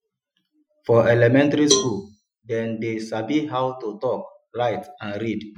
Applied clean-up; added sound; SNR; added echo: classical method Wiener filter.